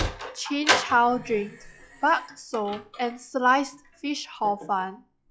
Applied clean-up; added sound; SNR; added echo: classical method log-MMSE.